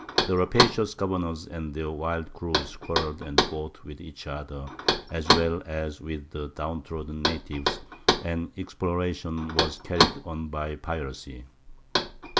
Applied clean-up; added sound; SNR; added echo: none; Knock; -1 dB; none.